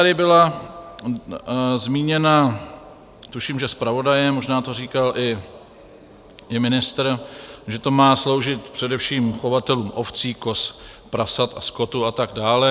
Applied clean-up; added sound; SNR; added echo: none; Bicycle bell; 17 dB; none.